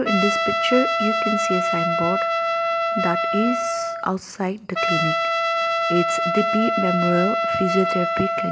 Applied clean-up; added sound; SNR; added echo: none; Trumpet; -3 dB; none.